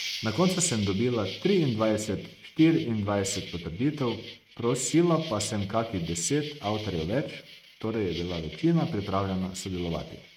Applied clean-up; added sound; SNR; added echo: neural mask model RNNoise.